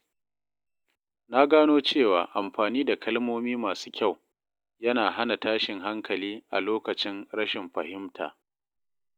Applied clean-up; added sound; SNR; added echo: none; none; none; none.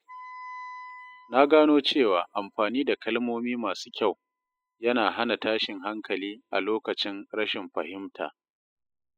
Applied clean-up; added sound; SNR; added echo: classical method spectral subtraction.